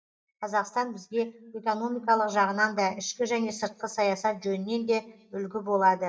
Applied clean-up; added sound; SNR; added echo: neural mask model DeepFilterNet 3.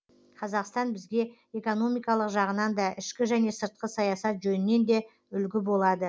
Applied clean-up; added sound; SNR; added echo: none; none; none; none.